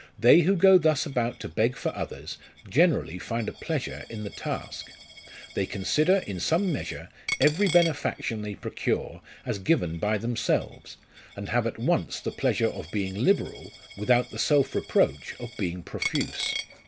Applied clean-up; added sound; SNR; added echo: none; Coin (dropping); 15 dB; none.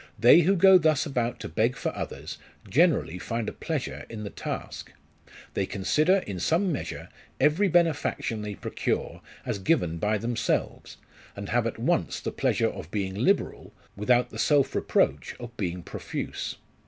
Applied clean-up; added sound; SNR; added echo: none; none; none; none.